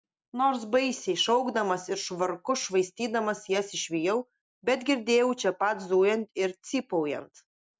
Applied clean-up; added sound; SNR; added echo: none; none; none; none.